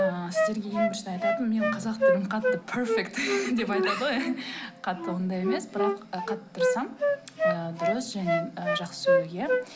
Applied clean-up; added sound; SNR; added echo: none; Wind instrument, woodwind instrument; -2 dB; none.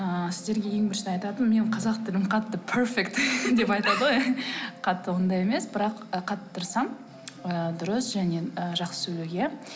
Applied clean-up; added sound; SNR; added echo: none; none; none; none.